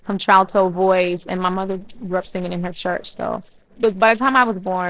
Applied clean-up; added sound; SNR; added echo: neural separator model SepFormer DNS4.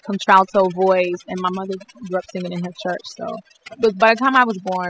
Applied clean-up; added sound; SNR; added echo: classical method spectral subtraction.